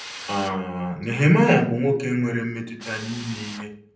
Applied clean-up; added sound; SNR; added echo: none; Drill; 18 dB; reverberation time 0.6 s.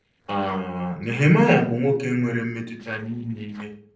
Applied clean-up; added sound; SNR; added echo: neural separator model SepFormer DNS4.